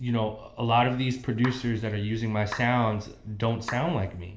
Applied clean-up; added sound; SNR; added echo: none; Clapping; 15 dB; reverberation time 0.9 s.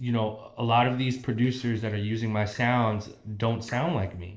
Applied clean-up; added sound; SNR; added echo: neural separator model SepFormer DNS4.